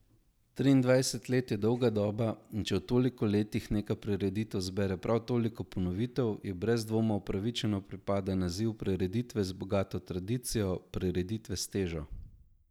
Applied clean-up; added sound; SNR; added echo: none; none; none; none.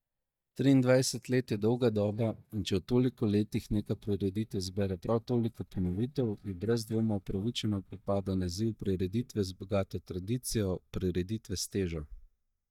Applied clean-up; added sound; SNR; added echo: neural mask model DeepFilterNet 3.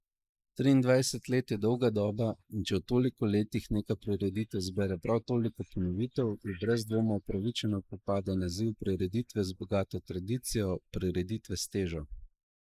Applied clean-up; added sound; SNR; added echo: neural mask model Resemble Enhance denoiser.